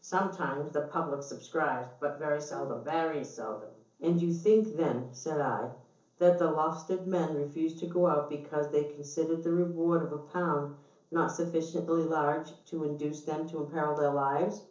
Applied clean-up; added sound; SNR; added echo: neural separator model SepFormer DNS4.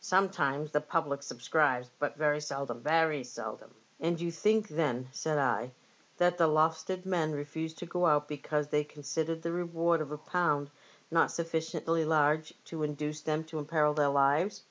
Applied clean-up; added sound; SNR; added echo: none; none; none; none.